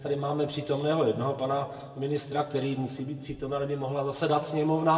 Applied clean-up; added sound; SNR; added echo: none; none; none; reverberation time 1.5 s.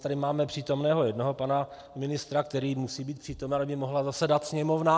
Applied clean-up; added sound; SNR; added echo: none; none; none; none.